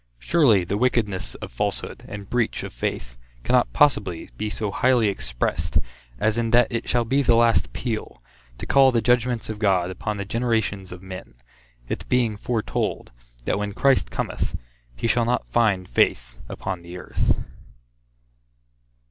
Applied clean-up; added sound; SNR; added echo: none; none; none; none.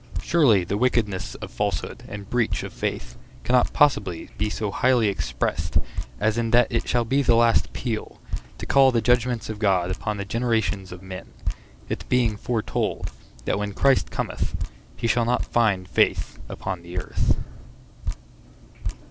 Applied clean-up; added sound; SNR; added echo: none; Drip; 8 dB; none.